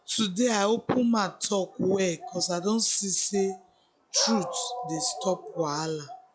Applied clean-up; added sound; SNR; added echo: classical method log-MMSE.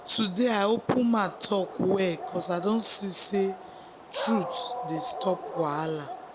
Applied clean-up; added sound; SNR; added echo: none; Dog; 10 dB; none.